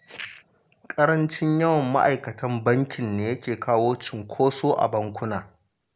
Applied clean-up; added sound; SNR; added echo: none; none; none; none.